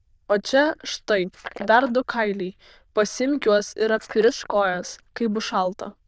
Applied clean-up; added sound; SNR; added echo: neural diffusion model UNIVERSE++.